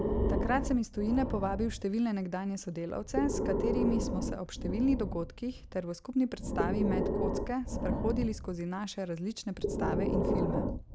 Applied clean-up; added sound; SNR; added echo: none; Breathing; 0 dB; none.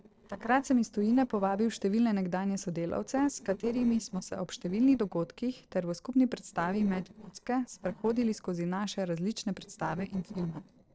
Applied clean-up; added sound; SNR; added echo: neural separator model SepFormer DNS4.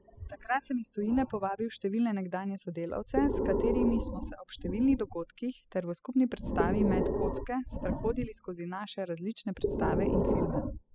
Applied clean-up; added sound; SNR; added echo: classical method spectral subtraction.